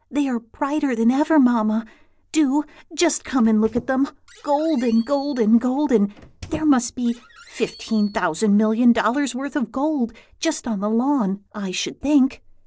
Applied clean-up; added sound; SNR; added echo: neural separator model SepFormer DNS4.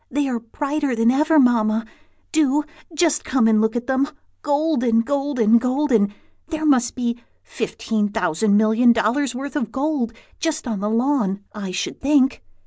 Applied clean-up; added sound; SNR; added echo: none; none; none; none.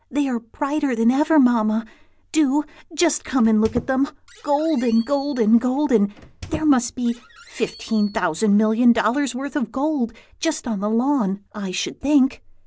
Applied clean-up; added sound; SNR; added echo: none; Squeak; 19 dB; none.